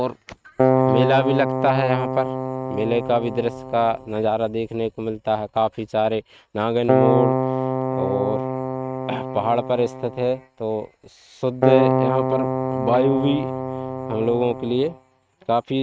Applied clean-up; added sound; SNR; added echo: neural mask model RNNoise.